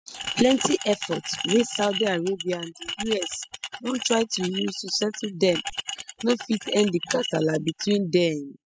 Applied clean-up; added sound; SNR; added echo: classical method spectral subtraction.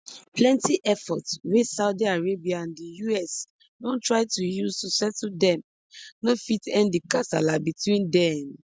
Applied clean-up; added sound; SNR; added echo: none; none; none; none.